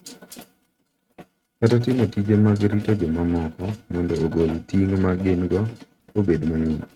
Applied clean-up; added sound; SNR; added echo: neural mask model RNNoise.